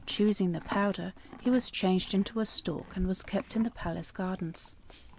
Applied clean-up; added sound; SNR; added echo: none; Livestock, farm animals, working animals; 14 dB; none.